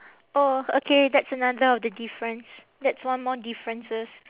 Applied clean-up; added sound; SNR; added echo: none; none; none; none.